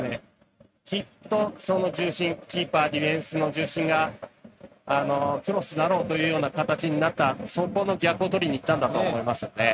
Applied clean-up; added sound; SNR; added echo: neural mask model RNNoise.